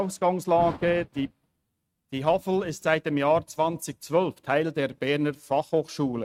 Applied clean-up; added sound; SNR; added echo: neural mask model RNNoise.